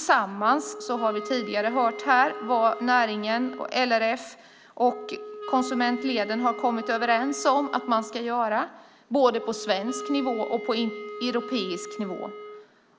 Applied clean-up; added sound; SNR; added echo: none; Wind instrument, woodwind instrument; 12 dB; none.